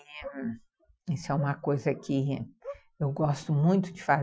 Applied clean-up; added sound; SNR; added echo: classical method Wiener filter.